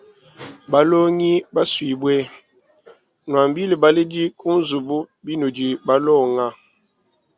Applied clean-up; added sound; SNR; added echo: none; none; none; none.